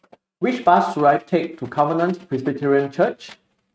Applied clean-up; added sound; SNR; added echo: neural mask model RNNoise.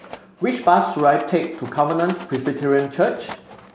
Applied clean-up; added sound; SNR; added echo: none; Rattle; 19 dB; none.